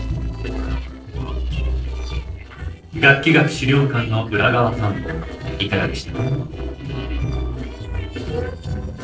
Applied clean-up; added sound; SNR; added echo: neural separator model SepFormer DNS4.